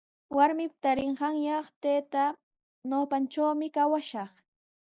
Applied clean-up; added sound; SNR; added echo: neural mask model Resemble Enhance denoiser.